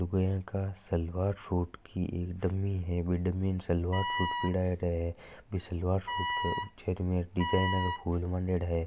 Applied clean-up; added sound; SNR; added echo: none; Wind instrument, woodwind instrument; 5 dB; none.